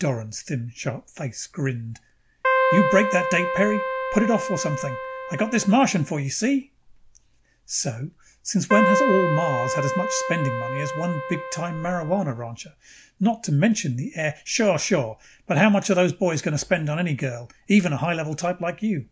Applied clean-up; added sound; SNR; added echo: none; Keyboard (musical); 1 dB; none.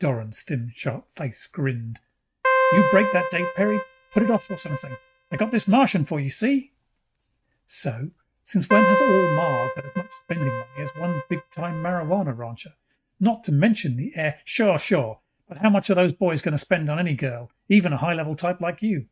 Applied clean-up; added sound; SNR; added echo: neural mask model RNNoise.